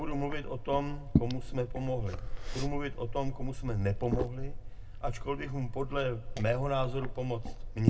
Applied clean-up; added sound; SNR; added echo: none; Liquid; 0 dB; reverberation time 0.2 s.